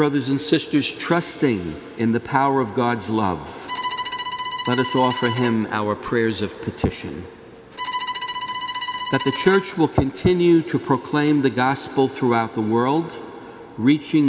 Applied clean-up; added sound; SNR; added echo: none; Bowed string instrument; 9 dB; none.